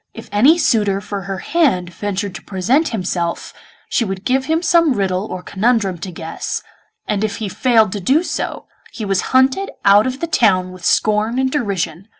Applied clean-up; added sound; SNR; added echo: none; none; none; none.